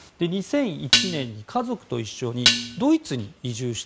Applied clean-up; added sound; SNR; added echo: none; Dishes, pots, and pans; -3 dB; none.